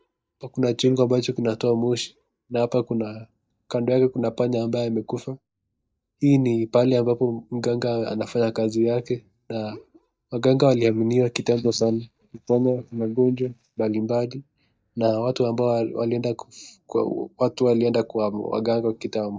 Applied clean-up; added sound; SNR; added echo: neural mask model DeepFilterNet 3.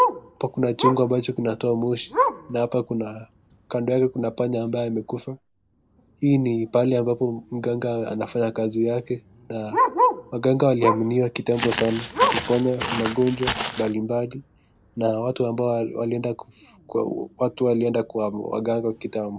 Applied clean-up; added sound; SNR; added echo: none; Bark + Walk, footsteps; 5 dB; none.